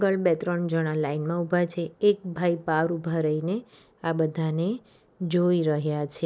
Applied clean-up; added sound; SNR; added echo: none; none; none; none.